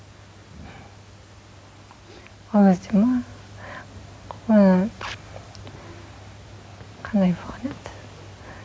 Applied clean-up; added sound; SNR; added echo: none; none; none; none.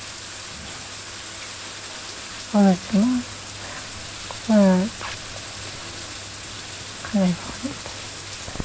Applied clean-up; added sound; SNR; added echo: none; Bathtub (filling or washing); 10 dB; none.